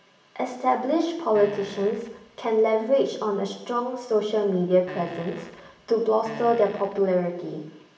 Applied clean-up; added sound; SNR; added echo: none; Fart; 18 dB; reverberation time 0.7 s.